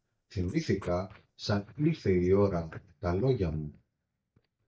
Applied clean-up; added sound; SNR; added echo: neural mask model DeepFilterNet 3.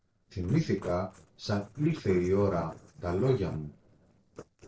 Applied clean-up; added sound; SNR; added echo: neural separator model SepFormer DNS4.